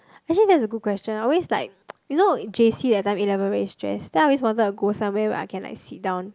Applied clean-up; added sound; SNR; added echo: none; none; none; none.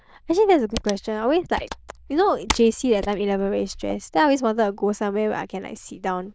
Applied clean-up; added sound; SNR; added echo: neural diffusion model UNIVERSE++.